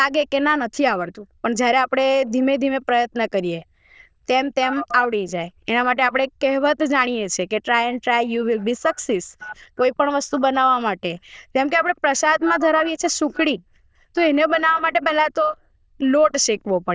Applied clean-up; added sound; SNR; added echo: neural diffusion model UNIVERSE++.